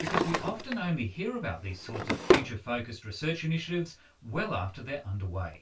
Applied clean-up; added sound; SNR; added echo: none; Drawer open or close; 0 dB; reverberation time 0.2 s.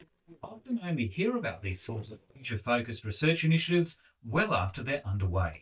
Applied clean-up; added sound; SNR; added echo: neural mask model DeepFilterNet 3.